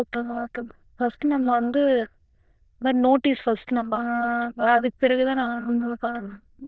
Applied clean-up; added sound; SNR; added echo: neural diffusion model UNIVERSE++.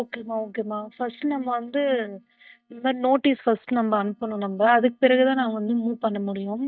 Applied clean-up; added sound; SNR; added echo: neural mask model DeepFilterNet 3.